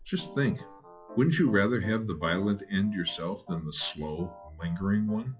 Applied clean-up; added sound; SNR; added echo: classical method WPE with log-MMSE.